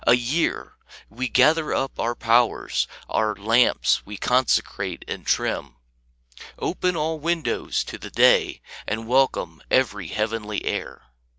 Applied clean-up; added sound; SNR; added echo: none; none; none; none.